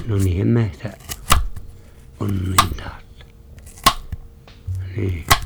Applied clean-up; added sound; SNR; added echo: none; Domestic sounds, home sounds; -1 dB; none.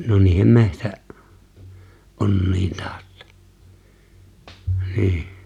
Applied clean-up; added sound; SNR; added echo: none; none; none; none.